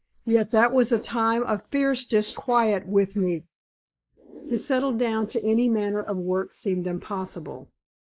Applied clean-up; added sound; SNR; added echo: neural mask model Resemble Enhance denoiser.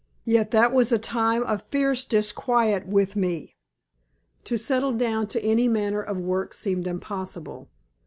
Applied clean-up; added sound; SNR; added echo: none; none; none; none.